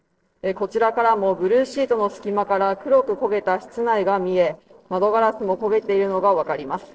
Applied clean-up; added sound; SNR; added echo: neural separator model SepFormer DNS4.